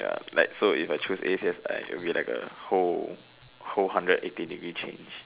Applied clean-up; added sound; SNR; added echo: none; none; none; none.